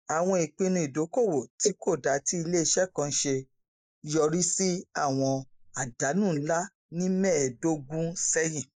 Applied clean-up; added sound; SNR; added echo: neural mask model Resemble Enhance denoiser.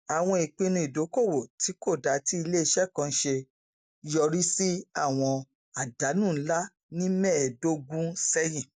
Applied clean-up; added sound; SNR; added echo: none; none; none; none.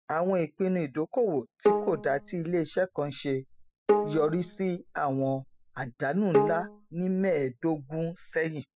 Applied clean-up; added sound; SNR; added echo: classical method spectral subtraction.